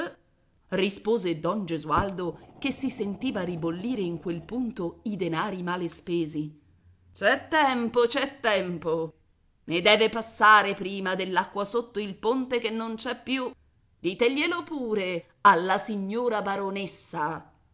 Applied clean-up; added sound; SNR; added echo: none; Fire; 16 dB; none.